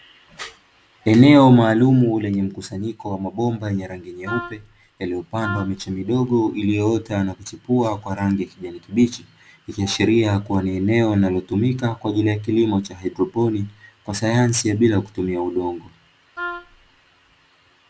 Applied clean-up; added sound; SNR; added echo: none; Wind instrument, woodwind instrument; 12 dB; none.